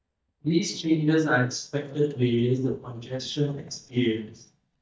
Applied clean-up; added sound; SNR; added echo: neural mask model DeepFilterNet 3.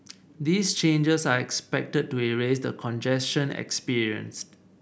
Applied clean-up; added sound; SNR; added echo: none; none; none; none.